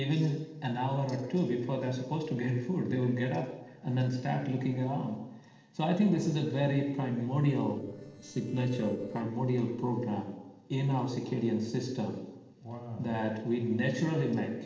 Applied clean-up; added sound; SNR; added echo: neural separator model SepFormer DNS4.